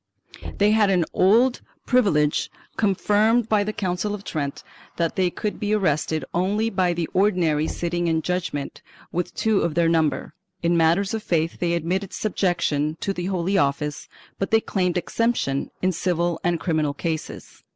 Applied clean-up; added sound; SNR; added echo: none; Knock; 17 dB; none.